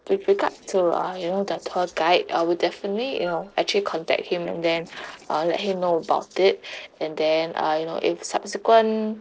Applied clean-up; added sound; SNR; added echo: neural separator model SepFormer DNS4.